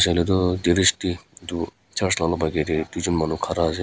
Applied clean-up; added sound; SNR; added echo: none; none; none; none.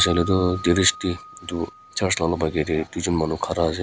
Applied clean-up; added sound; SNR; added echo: none; Piano; 16 dB; none.